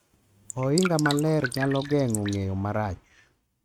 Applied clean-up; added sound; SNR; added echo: neural mask model RNNoise.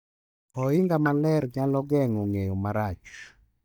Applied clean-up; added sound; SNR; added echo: neural mask model DeepFilterNet 3.